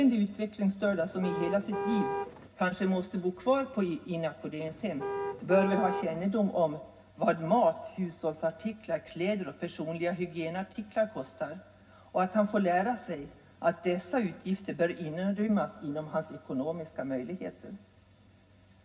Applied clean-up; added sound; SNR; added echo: none; Car; 4 dB; reverberation time 0.4 s.